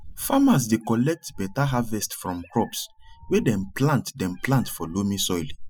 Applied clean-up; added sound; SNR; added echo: classical method spectral subtraction.